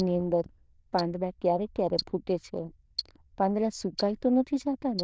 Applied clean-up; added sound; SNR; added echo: neural diffusion model UNIVERSE++.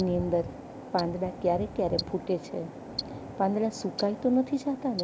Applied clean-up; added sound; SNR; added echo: none; Tick-tock; 15 dB; none.